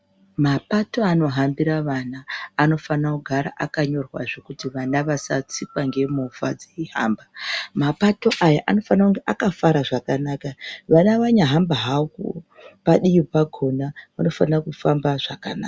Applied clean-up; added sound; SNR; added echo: none; none; none; none.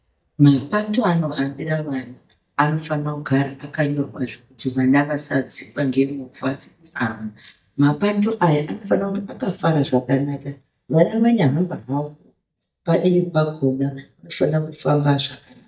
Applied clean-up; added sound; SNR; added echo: neural mask model DeepFilterNet 3.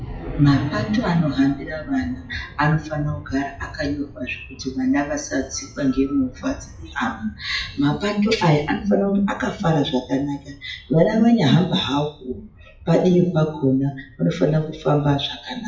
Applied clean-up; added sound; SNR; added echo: classical method WPE with log-MMSE.